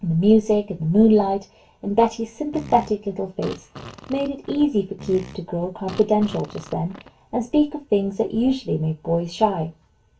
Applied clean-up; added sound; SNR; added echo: none; Fart; 18 dB; reverberation time 0.2 s.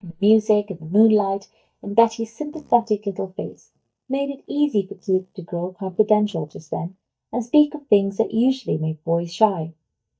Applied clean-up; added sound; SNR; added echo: neural mask model DeepFilterNet 3.